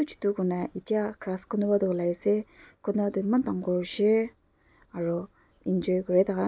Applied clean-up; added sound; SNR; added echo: none; none; none; none.